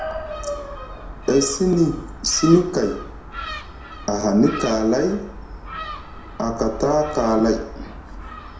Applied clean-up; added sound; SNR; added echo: none; Gull, seagull; 12 dB; reverberation time 0.6 s.